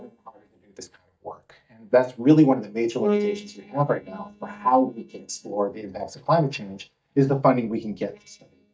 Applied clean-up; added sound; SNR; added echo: neural mask model DeepFilterNet 3.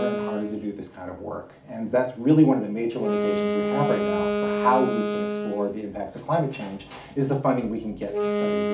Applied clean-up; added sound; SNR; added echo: none; Wind instrument, woodwind instrument; 3 dB; reverberation time 0.4 s.